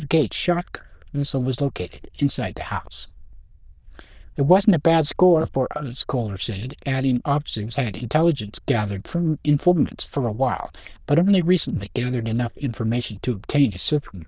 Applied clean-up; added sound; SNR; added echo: neural diffusion model UNIVERSE++.